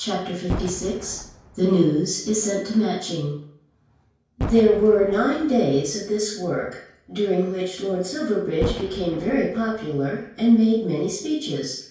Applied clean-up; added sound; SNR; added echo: none; Boom; 14 dB; reverberation time 0.5 s.